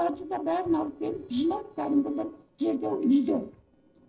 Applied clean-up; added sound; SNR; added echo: neural separator model SepFormer DNS4.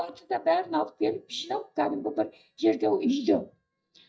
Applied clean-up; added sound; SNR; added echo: neural mask model DeepFilterNet 3.